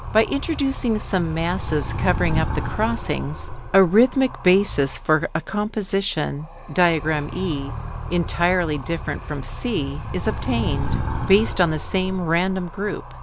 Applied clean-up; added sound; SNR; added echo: none; Animal; 6 dB; none.